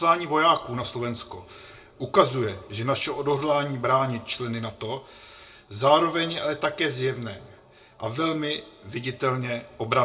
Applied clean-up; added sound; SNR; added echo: none; none; none; reverberation time 0.2 s.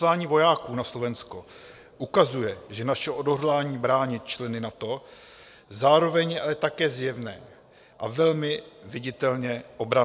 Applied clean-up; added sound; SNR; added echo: none; none; none; none.